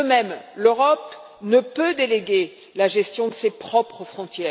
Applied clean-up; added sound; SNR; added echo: none; none; none; none.